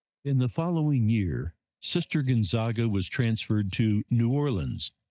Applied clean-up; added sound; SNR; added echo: neural mask model DeepFilterNet 3.